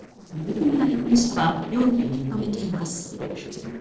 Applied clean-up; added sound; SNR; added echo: neural separator model SepFormer DNS4.